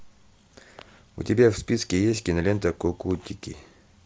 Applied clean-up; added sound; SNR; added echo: none; none; none; none.